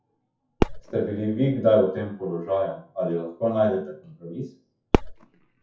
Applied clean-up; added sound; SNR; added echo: classical method WPE with log-MMSE.